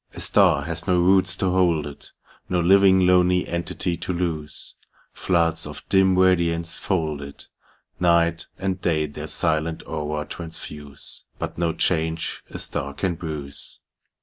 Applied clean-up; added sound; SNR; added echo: none; none; none; none.